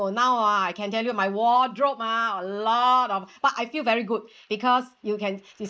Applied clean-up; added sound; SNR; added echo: neural mask model Resemble Enhance denoiser.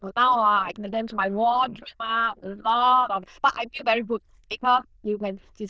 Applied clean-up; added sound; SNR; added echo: neural diffusion model UNIVERSE++.